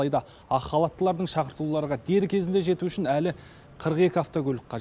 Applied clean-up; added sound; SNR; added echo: none; none; none; none.